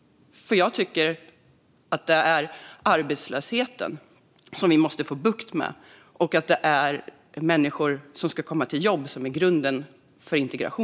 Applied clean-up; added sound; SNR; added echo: none; none; none; none.